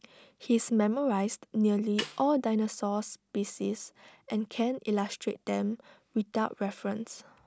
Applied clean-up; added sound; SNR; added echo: none; Snare drum; 12 dB; none.